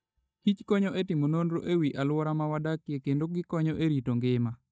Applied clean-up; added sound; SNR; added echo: neural mask model DeepFilterNet 3.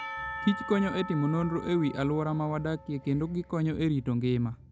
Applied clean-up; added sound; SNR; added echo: none; Church bell / Percussion; 13 dB; none.